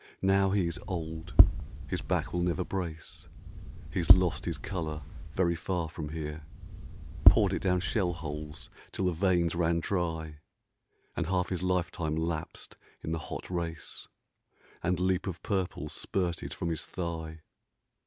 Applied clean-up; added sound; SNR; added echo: none; Tap; -3 dB; none.